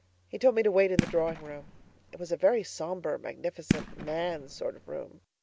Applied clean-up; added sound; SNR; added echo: none; Fireworks; 4 dB; none.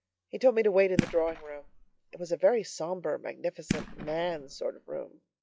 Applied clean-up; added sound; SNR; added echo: classical method log-MMSE.